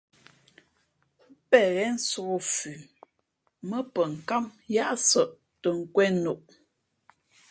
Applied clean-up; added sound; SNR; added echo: none; none; none; none.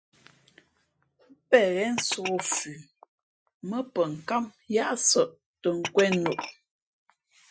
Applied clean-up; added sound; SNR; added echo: classical method Wiener filter.